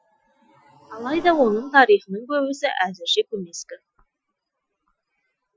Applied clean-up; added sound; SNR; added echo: classical method Wiener filter.